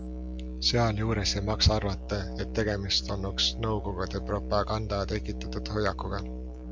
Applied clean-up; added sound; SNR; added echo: none; Musical instrument; 6 dB; none.